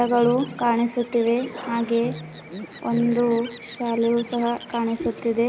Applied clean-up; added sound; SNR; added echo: none; Bird + Piano; 14 dB; none.